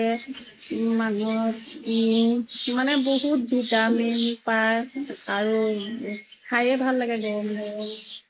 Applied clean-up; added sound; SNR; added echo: neural mask model Resemble Enhance denoiser.